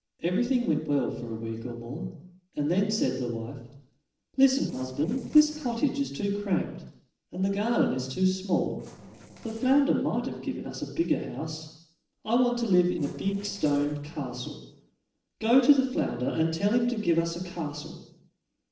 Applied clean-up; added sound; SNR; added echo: neural separator model SepFormer DNS4.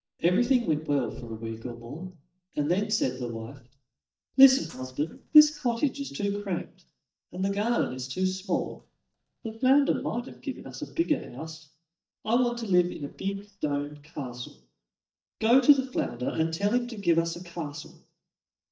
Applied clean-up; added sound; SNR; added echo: neural mask model DeepFilterNet 3.